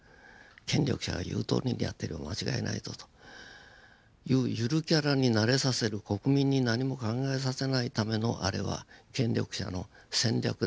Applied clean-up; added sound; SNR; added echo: none; none; none; none.